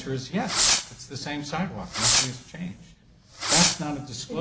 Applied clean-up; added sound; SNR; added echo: none; Fireworks; -4 dB; none.